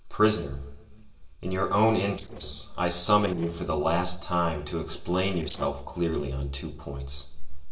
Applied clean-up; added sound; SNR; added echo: neural separator model SepFormer DNS4.